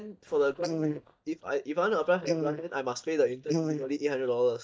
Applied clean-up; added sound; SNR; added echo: neural mask model DeepFilterNet 3.